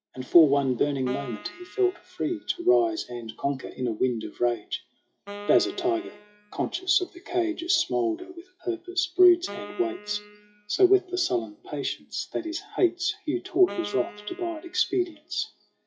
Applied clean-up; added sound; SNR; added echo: classical method WPE with log-MMSE.